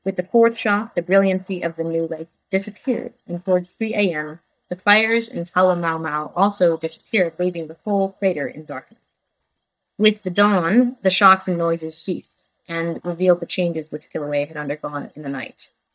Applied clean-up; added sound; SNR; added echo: neural mask model DeepFilterNet 3.